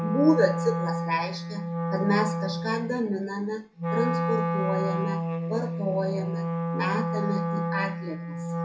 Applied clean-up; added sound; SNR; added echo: none; Wind instrument, woodwind instrument; 0 dB; reverberation time 0.3 s.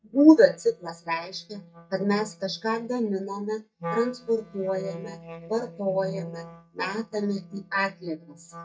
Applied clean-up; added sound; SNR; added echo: neural mask model DeepFilterNet 3.